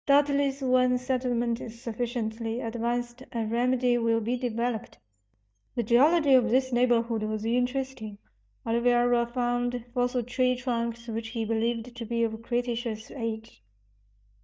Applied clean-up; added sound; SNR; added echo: neural mask model DeepFilterNet 3.